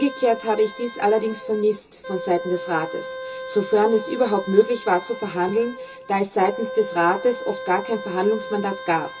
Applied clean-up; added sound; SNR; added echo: none; Wind instrument, woodwind instrument; 11 dB; reverberation time 0.2 s.